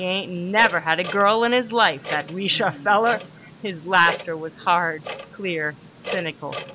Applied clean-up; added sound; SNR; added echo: none; Clock; 13 dB; none.